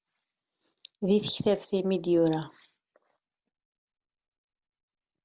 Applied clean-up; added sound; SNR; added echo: none; none; none; none.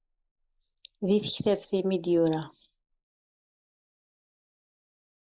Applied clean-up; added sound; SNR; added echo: neural mask model Resemble Enhance denoiser.